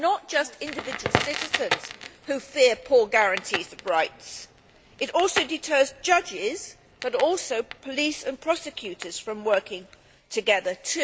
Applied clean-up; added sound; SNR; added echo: none; Crackle; 10 dB; none.